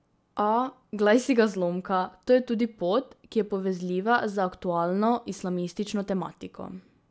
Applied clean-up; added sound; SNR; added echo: none; none; none; none.